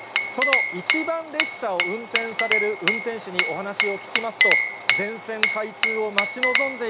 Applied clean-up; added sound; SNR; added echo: none; Glass; -4 dB; none.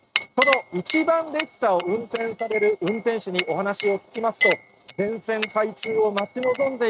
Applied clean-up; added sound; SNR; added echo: neural mask model RNNoise.